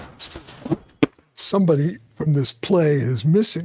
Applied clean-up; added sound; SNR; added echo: neural mask model RNNoise.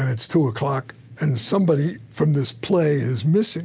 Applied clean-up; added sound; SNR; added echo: none; none; none; none.